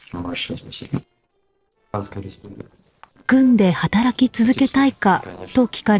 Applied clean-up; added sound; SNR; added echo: neural separator model SepFormer DNS4.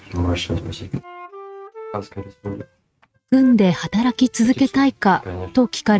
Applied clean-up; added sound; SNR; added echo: neural mask model RNNoise.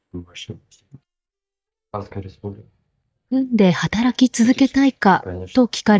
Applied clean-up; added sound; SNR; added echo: neural mask model DeepFilterNet 3.